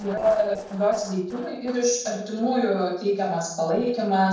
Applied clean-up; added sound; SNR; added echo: neural separator model SepFormer DNS4.